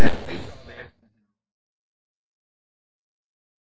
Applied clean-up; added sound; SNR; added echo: neural mask model DeepFilterNet 3.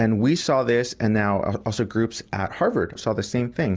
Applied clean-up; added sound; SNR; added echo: none; none; none; none.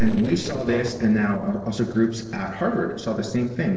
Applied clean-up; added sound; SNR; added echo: neural separator model SepFormer DNS4.